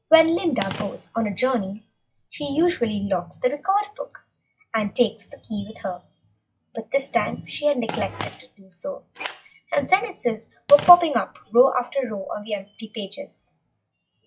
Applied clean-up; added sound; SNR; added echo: classical method log-MMSE.